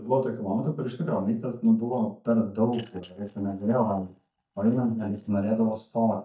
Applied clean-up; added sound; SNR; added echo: neural mask model DeepFilterNet 3.